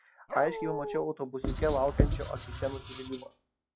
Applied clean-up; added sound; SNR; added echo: classical method log-MMSE.